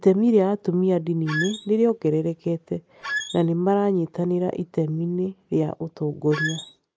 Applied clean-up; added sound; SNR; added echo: neural mask model Resemble Enhance denoiser.